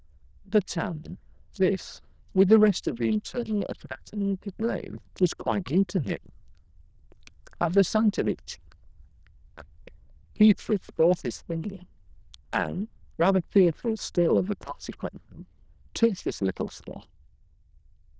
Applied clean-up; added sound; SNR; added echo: neural diffusion model UNIVERSE++.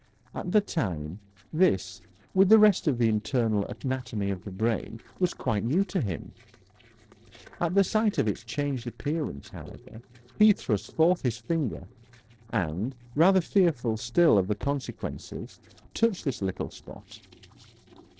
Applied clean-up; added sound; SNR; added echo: neural separator model SepFormer DNS4.